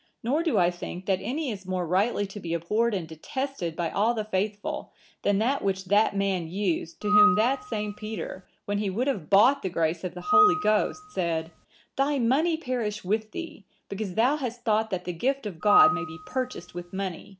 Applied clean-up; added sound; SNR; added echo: none; Screech / Glass; 1 dB; none.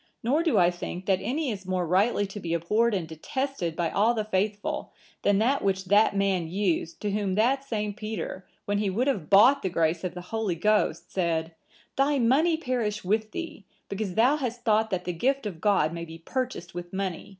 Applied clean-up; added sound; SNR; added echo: none; none; none; none.